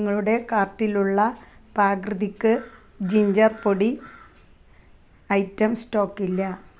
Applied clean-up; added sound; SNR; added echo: none; none; none; none.